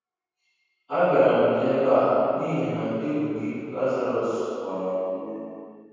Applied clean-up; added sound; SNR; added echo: none; none; none; reverberation time 2.2 s.